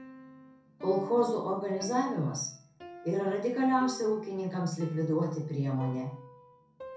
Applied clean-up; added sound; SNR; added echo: none; Piano; 17 dB; reverberation time 0.5 s.